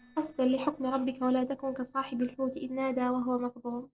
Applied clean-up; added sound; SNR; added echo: neural separator model SepFormer DNS4.